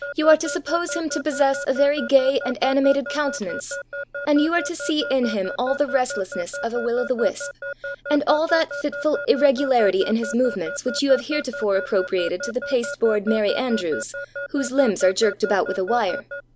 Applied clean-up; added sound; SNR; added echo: none; Alarm / Keyboard (musical); 10 dB; none.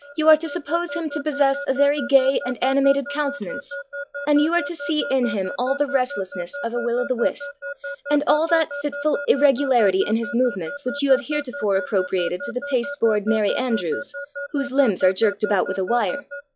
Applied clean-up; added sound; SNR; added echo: classical method log-MMSE.